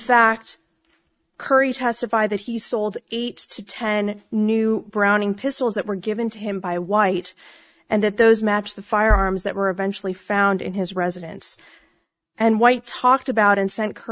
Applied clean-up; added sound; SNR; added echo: neural mask model RNNoise.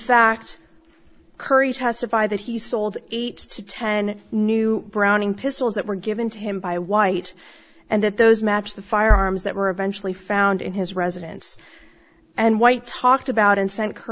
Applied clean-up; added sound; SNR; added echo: none; Bass drum; -1 dB; none.